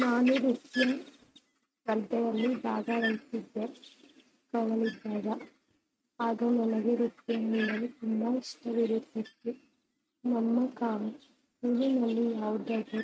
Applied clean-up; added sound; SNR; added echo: neural mask model RNNoise.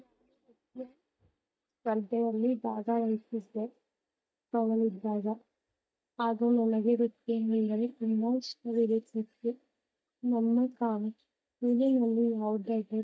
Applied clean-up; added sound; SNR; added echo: neural mask model DeepFilterNet 3.